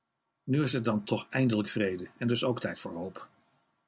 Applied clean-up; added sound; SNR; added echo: none; none; none; none.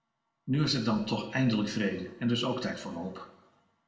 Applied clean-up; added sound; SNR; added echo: none; none; none; reverberation time 0.7 s.